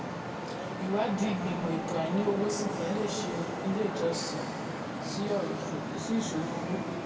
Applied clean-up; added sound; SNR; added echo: none; Traffic noise, roadway noise; 2 dB; reverberation time 2.0 s.